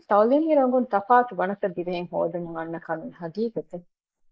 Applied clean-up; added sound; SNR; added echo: neural mask model Resemble Enhance denoiser.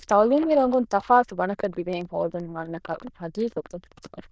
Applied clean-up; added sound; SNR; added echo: neural diffusion model UNIVERSE++.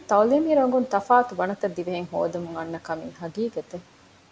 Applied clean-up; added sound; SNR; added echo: none; none; none; none.